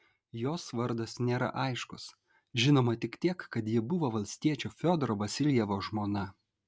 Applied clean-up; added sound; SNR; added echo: none; none; none; none.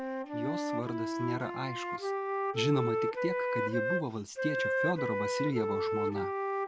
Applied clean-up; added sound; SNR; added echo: none; Wind instrument, woodwind instrument; -3 dB; none.